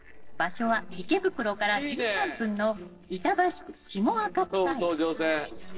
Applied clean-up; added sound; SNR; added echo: neural separator model SepFormer DNS4.